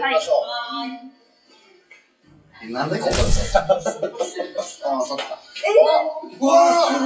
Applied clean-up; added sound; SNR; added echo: classical method WPE with log-MMSE.